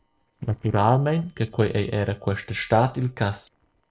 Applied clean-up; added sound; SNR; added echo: neural separator model SepFormer DNS4.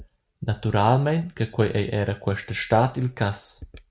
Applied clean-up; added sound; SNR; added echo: none; none; none; none.